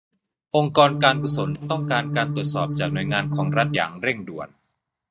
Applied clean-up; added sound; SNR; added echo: neural mask model DeepFilterNet 3.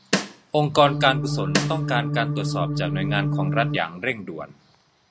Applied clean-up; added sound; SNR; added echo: none; Organ + Snare drum; -1 dB; none.